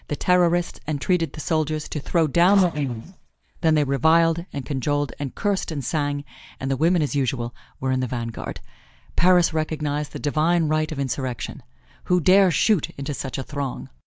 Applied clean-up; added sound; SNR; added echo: neural mask model DeepFilterNet 3.